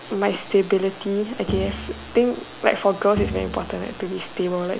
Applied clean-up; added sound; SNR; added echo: none; Bowed string instrument; 10 dB; none.